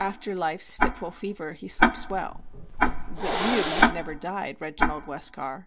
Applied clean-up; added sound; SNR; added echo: none; Hiss + Tick-tock; -5 dB; none.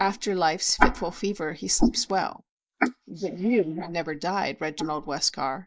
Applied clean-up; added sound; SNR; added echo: neural mask model Resemble Enhance denoiser.